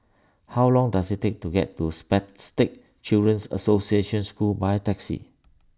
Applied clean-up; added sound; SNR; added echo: none; none; none; none.